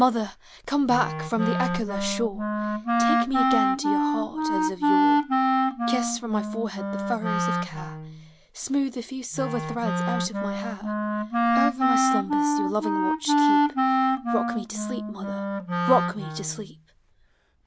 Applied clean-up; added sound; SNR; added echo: none; Wind instrument, woodwind instrument; -4 dB; none.